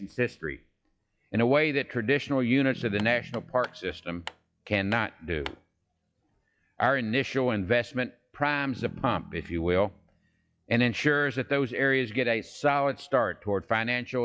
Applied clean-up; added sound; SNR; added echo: classical method log-MMSE.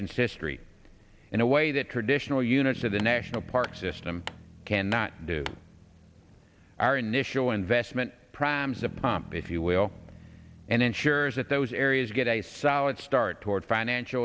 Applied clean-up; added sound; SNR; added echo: none; Hammer + Bass guitar; 19 dB; none.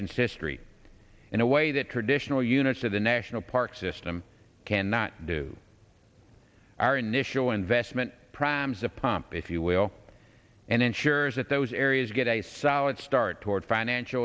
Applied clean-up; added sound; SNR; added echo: none; none; none; none.